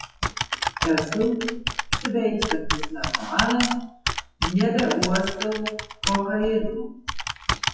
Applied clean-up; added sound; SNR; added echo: classical method WPE with log-MMSE.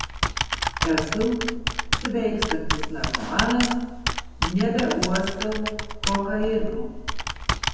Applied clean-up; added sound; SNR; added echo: none; Computer keyboard; 0 dB; reverberation time 1.1 s.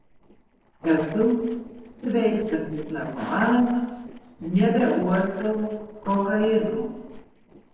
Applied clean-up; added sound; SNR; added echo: neural separator model SepFormer DNS4.